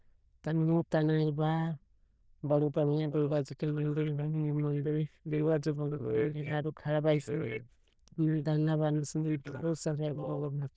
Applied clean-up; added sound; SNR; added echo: neural diffusion model UNIVERSE++.